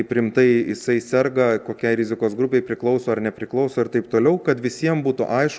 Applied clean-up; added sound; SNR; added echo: none; none; none; none.